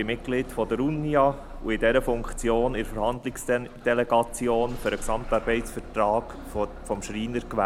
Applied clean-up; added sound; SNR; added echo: none; Engine starting / Bus; 11 dB; none.